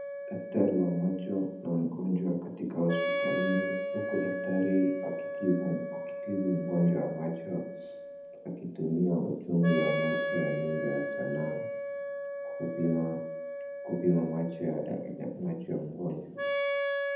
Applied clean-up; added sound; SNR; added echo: none; Wind instrument, woodwind instrument; 4 dB; reverberation time 0.8 s.